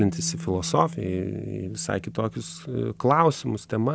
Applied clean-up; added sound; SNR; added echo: none; Bass guitar; 14 dB; none.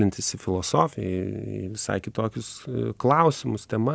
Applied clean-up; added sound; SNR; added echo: none; none; none; none.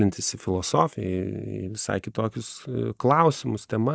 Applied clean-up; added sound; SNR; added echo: neural mask model DeepFilterNet 3.